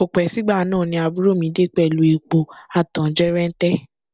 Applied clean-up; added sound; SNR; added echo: neural separator model SepFormer DNS4.